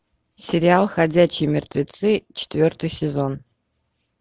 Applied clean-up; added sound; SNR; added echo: none; none; none; none.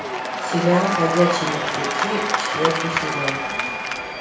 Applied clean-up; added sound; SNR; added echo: none; Applause / Crowd / Cheering; 0 dB; reverberation time 0.6 s.